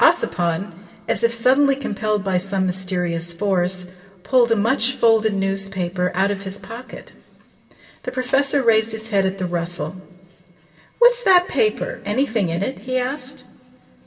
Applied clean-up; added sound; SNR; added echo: none; none; none; reverberation time 2.0 s.